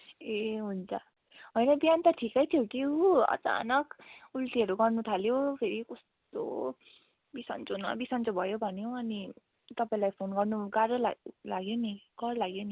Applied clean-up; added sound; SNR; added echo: none; none; none; none.